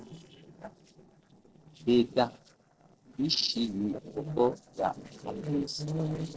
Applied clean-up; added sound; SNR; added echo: neural separator model SepFormer DNS4.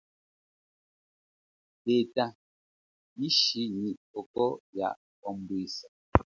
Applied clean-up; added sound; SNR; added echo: none; none; none; none.